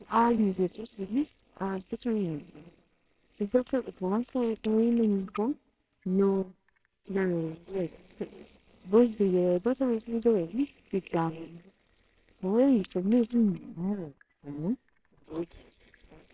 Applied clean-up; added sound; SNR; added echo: neural separator model SepFormer WHAMR!.